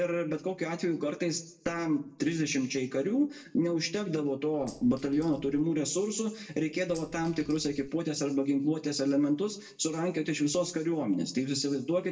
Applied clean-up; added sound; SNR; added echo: neural separator model SepFormer DNS4.